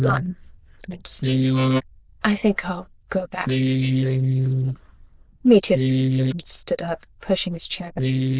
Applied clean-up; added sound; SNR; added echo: neural diffusion model UNIVERSE++.